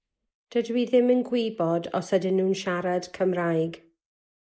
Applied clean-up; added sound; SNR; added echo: neural mask model Resemble Enhance denoiser.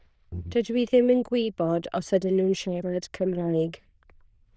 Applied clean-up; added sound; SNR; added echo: neural diffusion model UNIVERSE++.